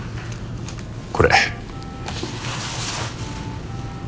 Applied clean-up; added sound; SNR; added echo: none; Wind instrument, woodwind instrument; 19 dB; none.